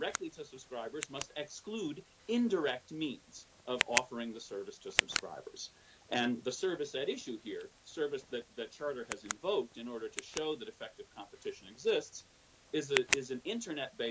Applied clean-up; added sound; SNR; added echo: none; Tick; 5 dB; none.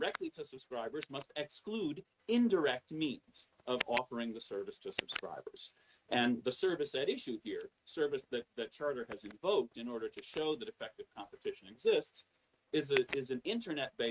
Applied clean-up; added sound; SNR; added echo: neural mask model RNNoise.